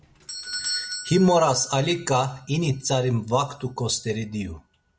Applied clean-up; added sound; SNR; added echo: none; Doorbell; 12 dB; none.